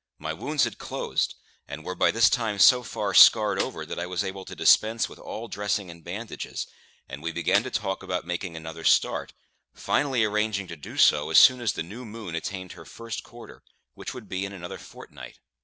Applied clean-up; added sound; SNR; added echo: none; Snare drum; 8 dB; none.